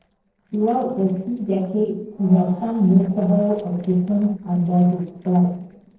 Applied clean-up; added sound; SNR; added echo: neural separator model SepFormer DNS4.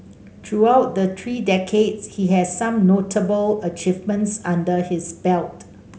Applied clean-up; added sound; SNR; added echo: none; none; none; none.